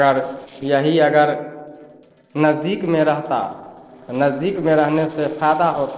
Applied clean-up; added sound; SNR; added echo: neural separator model SepFormer DNS4.